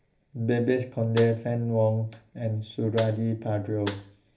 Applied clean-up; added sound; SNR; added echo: none; Snare drum; 13 dB; reverberation time 0.3 s.